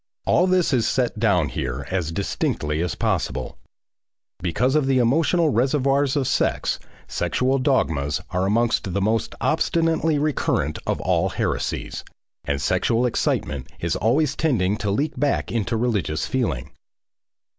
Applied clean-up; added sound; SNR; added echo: none; none; none; none.